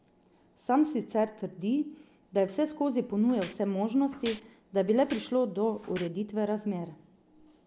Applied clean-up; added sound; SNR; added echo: none; Walk, footsteps; 19 dB; none.